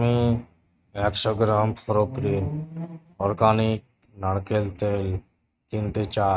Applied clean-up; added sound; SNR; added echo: neural mask model RNNoise.